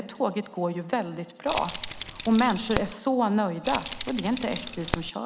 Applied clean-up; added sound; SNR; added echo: none; Keys jangling; -1 dB; none.